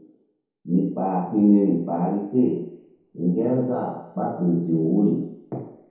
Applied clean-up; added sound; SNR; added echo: none; none; none; reverberation time 2.0 s.